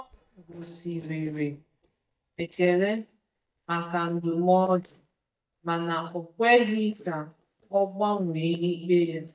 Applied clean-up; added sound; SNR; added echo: neural mask model DeepFilterNet 3.